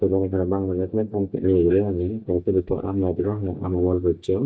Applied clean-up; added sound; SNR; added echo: neural mask model DeepFilterNet 3.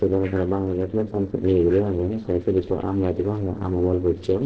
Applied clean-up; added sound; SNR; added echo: neural separator model SepFormer DNS4.